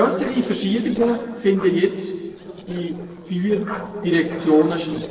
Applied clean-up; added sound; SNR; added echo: neural separator model SepFormer DNS4.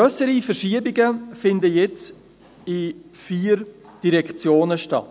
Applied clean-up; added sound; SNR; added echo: none; none; none; none.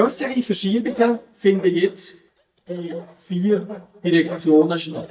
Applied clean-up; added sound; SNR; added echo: neural mask model DeepFilterNet 3.